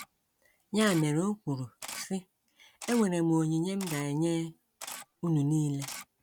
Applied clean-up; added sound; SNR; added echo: none; Camera; 16 dB; none.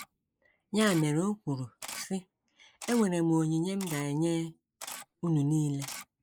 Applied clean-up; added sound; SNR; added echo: neural mask model Resemble Enhance denoiser.